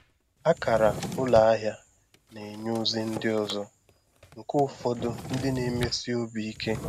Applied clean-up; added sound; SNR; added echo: none; Drawer open or close; 11 dB; none.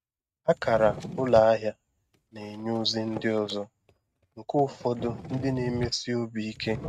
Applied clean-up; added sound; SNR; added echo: neural mask model RNNoise.